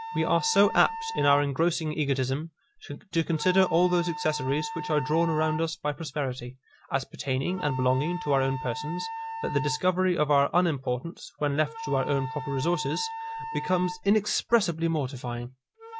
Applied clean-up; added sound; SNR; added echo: none; Wind instrument, woodwind instrument; 11 dB; none.